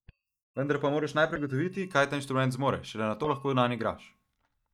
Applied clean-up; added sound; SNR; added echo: neural mask model DeepFilterNet 3.